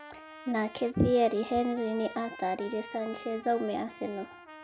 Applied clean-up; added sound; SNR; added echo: none; Trumpet; 16 dB; none.